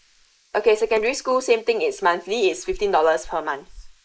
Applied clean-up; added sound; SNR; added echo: neural mask model Resemble Enhance denoiser.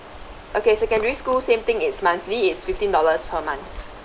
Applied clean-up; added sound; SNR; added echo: none; Waves, surf; 16 dB; none.